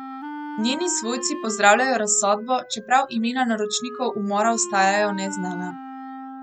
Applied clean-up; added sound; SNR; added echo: none; Wind instrument, woodwind instrument; 12 dB; none.